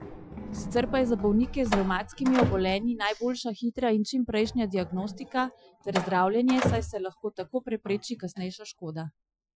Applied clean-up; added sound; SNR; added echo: classical method Wiener filter.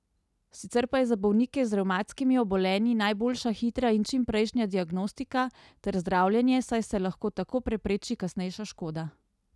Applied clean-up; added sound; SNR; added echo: none; none; none; none.